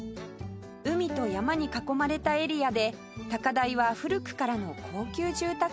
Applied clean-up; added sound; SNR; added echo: none; Piano; 16 dB; none.